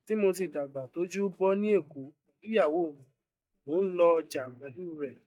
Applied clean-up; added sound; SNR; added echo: neural mask model DeepFilterNet 3.